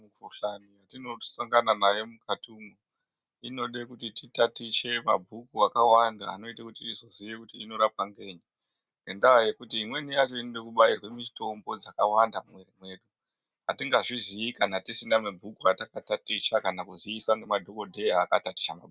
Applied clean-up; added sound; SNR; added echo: none; none; none; none.